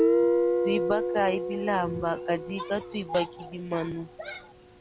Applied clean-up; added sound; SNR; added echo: none; Guitar; -2 dB; none.